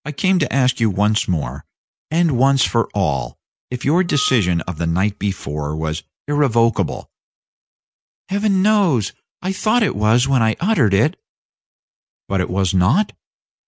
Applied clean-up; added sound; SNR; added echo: none; Screech / Glass; 18 dB; none.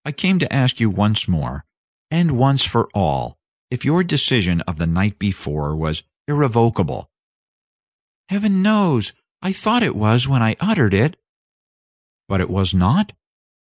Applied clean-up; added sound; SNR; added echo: neural mask model Resemble Enhance denoiser.